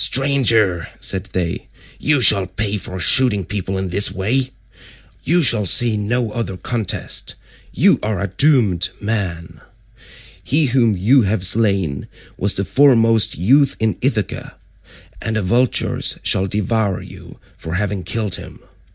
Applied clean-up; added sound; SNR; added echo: none; none; none; none.